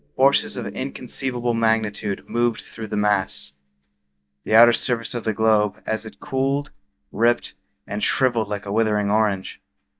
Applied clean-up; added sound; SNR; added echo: neural mask model DeepFilterNet 3.